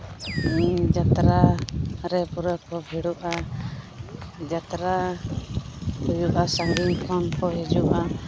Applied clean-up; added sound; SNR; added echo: none; Animal; 16 dB; none.